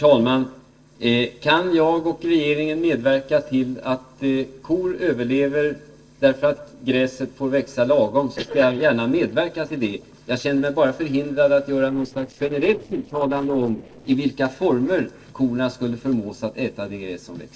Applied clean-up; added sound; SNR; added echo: neural separator model SepFormer DNS4.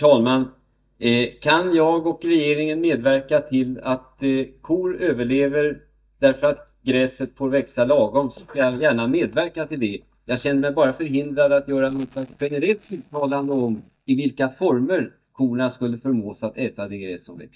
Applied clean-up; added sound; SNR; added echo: neural mask model DeepFilterNet 3.